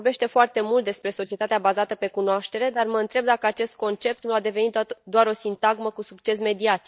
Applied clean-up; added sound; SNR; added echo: neural mask model DeepFilterNet 3.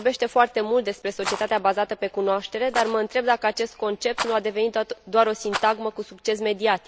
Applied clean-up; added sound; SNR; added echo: none; Rattle; 14 dB; none.